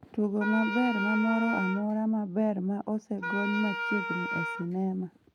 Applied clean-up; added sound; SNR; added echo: none; Wind instrument, woodwind instrument; 4 dB; none.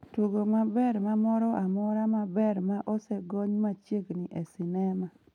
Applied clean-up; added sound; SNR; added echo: none; none; none; none.